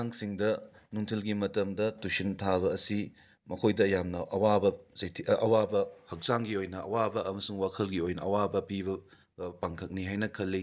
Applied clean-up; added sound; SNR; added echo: none; none; none; none.